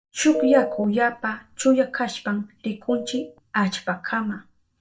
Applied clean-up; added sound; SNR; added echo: neural mask model DeepFilterNet 3.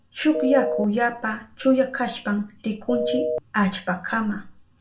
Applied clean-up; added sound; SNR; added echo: none; Telephone; 3 dB; reverberation time 0.3 s.